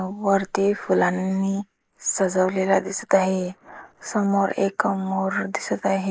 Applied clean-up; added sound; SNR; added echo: neural mask model Resemble Enhance denoiser.